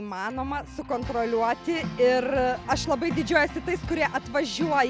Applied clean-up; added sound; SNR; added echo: none; none; none; none.